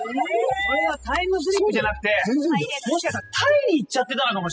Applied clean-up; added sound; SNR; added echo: classical method spectral subtraction.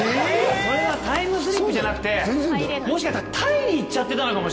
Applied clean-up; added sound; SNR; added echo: none; none; none; none.